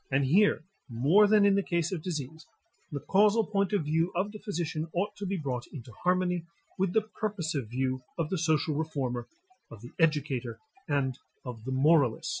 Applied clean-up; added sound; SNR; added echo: classical method Wiener filter.